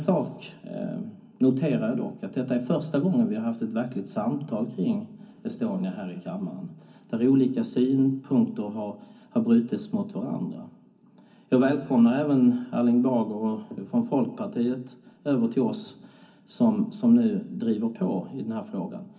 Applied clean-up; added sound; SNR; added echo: none; none; none; reverberation time 0.4 s.